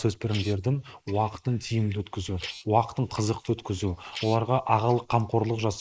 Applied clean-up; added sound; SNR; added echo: neural mask model Resemble Enhance denoiser.